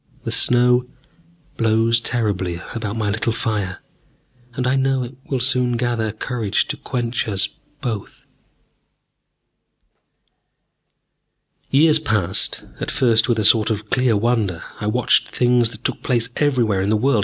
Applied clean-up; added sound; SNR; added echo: none; none; none; none.